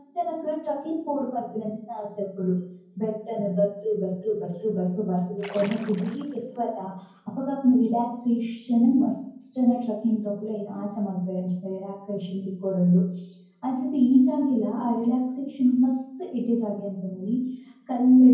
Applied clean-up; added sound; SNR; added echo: none; Splash, splatter; 17 dB; reverberation time 0.9 s.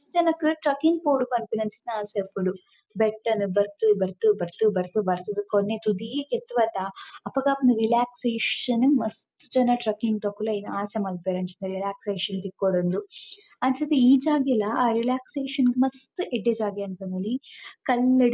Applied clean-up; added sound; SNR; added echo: none; none; none; none.